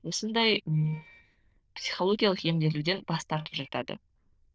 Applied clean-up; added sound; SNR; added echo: neural diffusion model UNIVERSE++.